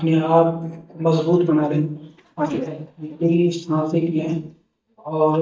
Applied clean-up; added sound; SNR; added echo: neural mask model DeepFilterNet 3.